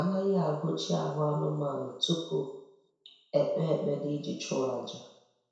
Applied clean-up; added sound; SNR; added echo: none; none; none; reverberation time 0.7 s.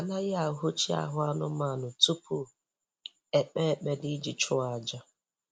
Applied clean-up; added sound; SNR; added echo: none; none; none; none.